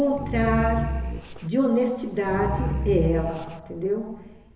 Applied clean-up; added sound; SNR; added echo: none; Growling; 3 dB; reverberation time 1.3 s.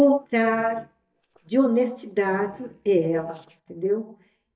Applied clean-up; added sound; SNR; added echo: neural mask model DeepFilterNet 3.